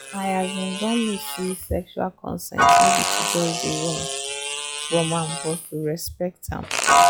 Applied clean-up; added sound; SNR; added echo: classical method log-MMSE.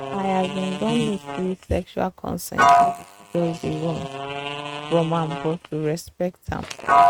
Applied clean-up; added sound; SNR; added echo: neural mask model RNNoise.